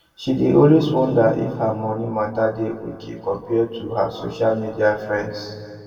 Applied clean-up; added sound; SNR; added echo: none; none; none; reverberation time 2.0 s.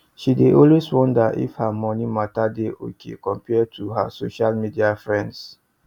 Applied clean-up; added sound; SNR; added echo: none; none; none; none.